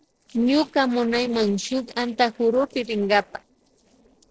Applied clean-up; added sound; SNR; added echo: neural separator model SepFormer DNS4.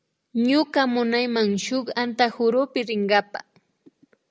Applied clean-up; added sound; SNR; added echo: none; none; none; none.